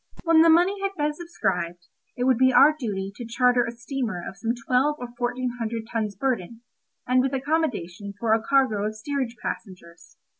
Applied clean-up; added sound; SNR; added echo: none; none; none; none.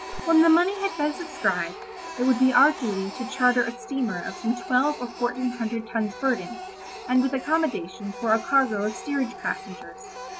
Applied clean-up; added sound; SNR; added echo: none; Printer; 13 dB; none.